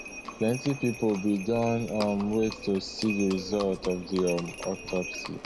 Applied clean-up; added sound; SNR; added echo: none; Livestock, farm animals, working animals; 11 dB; none.